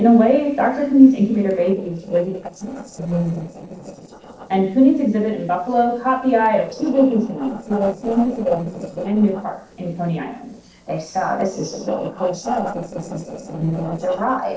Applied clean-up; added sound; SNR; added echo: neural separator model SepFormer DNS4.